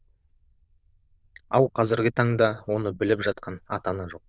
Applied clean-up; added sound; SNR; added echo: neural diffusion model UNIVERSE++.